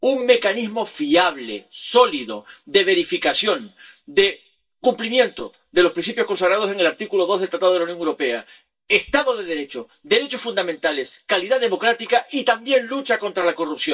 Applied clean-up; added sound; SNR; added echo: neural mask model DeepFilterNet 3.